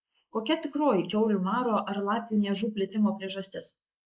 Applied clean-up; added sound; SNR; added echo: neural mask model Resemble Enhance denoiser.